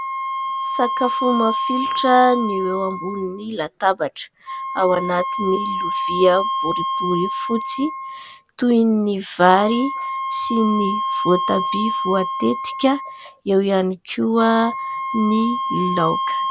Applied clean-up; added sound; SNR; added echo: none; Wind instrument, woodwind instrument; 4 dB; none.